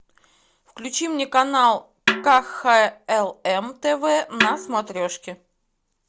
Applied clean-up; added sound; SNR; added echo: none; Snare drum; 7 dB; none.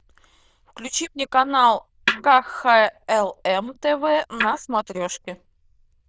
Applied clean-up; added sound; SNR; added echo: neural diffusion model UNIVERSE++.